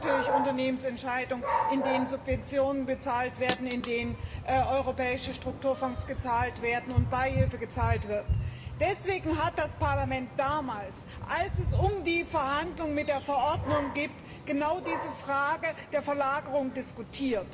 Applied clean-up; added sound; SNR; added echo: none; Dog; 4 dB; reverberation time 0.7 s.